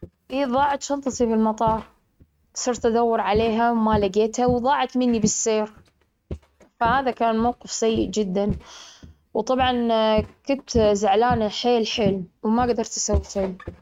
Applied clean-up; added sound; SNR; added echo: neural mask model RNNoise.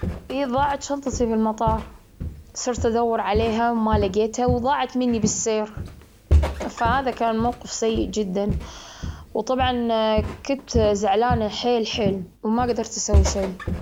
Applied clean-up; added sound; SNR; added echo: none; Walk, footsteps; 5 dB; none.